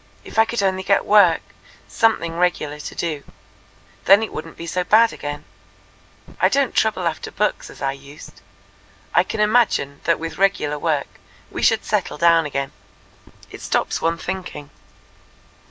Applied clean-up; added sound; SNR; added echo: none; none; none; none.